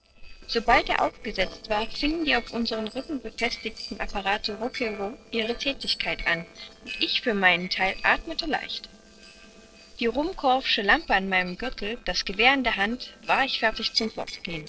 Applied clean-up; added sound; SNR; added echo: neural separator model SepFormer DNS4.